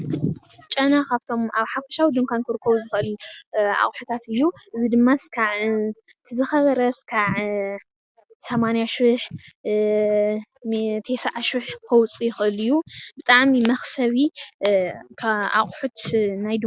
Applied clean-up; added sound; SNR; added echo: none; none; none; none.